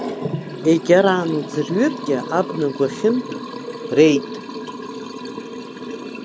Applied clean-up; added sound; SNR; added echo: none; Liquid; 8 dB; none.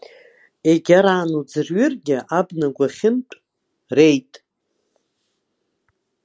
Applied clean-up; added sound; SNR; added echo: none; none; none; none.